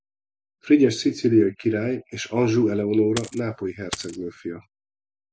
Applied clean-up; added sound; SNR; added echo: none; Coin (dropping); 13 dB; none.